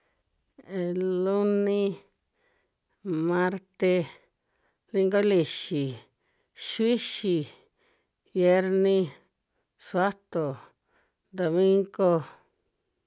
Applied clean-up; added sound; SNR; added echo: none; none; none; none.